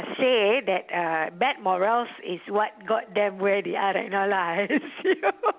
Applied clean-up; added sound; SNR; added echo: none; none; none; none.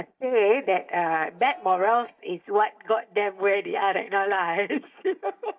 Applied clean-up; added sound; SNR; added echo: neural mask model DeepFilterNet 3.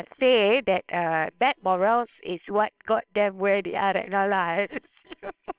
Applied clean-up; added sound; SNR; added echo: neural separator model SepFormer WHAMR!.